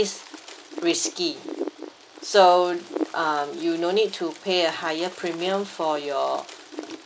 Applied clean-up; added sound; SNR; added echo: none; Wind; 13 dB; none.